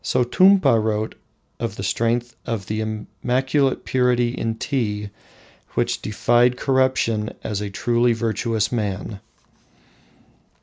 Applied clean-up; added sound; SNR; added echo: none; none; none; none.